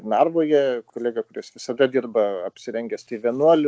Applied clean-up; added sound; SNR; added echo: none; none; none; none.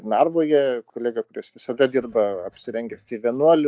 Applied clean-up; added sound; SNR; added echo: neural mask model DeepFilterNet 3.